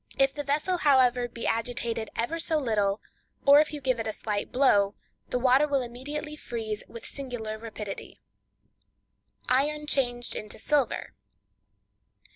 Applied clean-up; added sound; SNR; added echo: none; none; none; none.